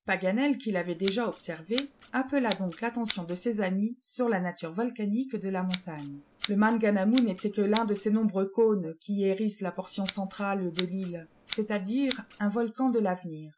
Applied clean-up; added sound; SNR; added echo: none; Scissors; 7 dB; none.